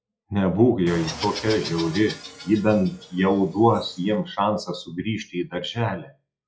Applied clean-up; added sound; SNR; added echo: classical method log-MMSE.